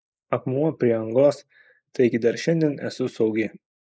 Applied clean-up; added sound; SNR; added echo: neural mask model Resemble Enhance denoiser.